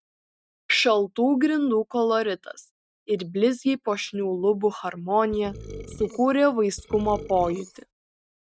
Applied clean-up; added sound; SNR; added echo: neural mask model RNNoise.